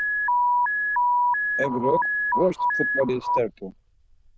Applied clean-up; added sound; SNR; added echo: neural diffusion model UNIVERSE++.